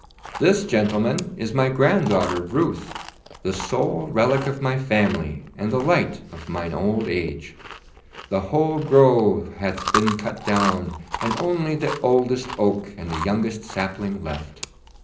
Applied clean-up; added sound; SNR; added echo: none; Chewing, mastication; 12 dB; reverberation time 0.5 s.